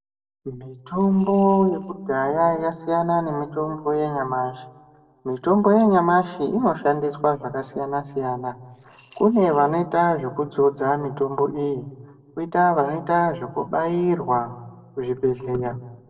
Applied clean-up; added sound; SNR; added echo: neural separator model SepFormer DNS4.